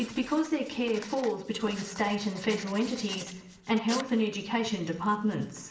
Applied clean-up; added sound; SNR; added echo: none; Writing; 16 dB; reverberation time 0.8 s.